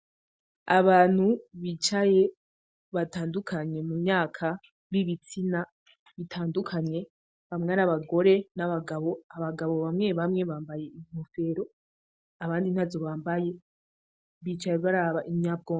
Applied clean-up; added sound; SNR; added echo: none; none; none; none.